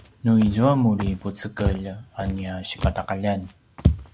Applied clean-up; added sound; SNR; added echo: none; Walk, footsteps; 5 dB; none.